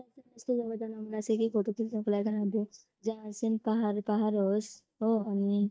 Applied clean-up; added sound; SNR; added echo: neural mask model DeepFilterNet 3.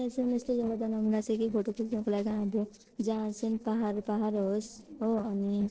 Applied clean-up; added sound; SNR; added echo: neural separator model SepFormer DNS4.